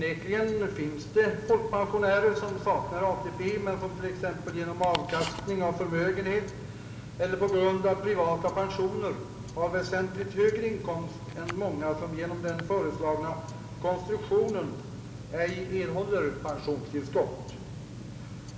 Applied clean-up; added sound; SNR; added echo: none; Tick-tock; 11 dB; reverberation time 1.8 s.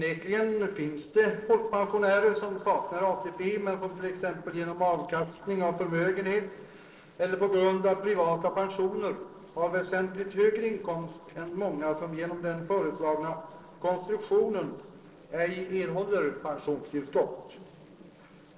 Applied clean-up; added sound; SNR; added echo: neural separator model SepFormer DNS4.